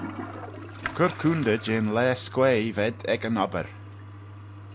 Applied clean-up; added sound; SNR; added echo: none; Toilet flush; 12 dB; none.